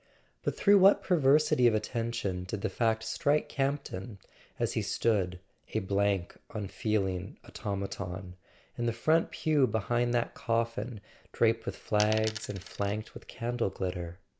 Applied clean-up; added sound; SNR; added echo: none; Coin (dropping); 11 dB; none.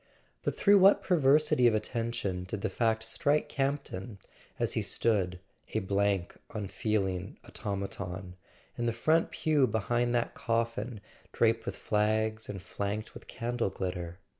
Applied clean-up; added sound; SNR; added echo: none; none; none; none.